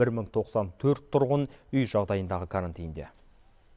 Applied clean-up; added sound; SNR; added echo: none; none; none; none.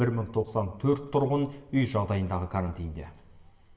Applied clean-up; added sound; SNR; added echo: none; none; none; reverberation time 0.9 s.